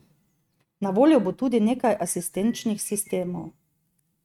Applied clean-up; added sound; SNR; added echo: neural mask model RNNoise.